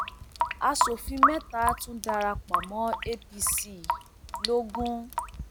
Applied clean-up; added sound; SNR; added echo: none; Drip / Sink (filling or washing) / Water tap, faucet; 0 dB; none.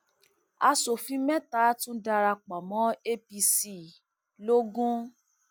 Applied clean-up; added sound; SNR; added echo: none; none; none; none.